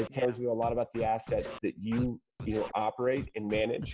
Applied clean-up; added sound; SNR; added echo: none; Scratching (performance technique); 12 dB; none.